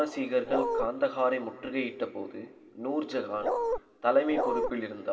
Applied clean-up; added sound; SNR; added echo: none; Bark; -2 dB; reverberation time 1.7 s.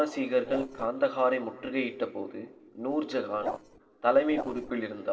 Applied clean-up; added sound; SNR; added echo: neural separator model SepFormer DNS4.